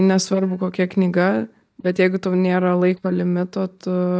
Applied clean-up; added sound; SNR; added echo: neural mask model DeepFilterNet 3.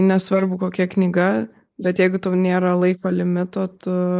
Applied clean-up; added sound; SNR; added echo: neural mask model Resemble Enhance denoiser.